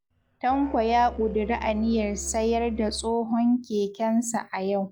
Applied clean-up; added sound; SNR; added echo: none; Musical instrument; 15 dB; none.